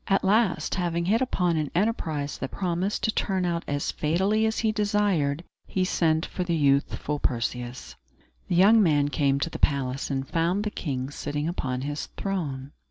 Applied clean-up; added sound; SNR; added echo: none; none; none; none.